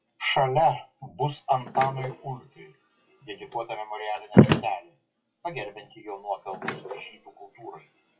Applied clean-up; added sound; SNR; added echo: classical method WPE with log-MMSE.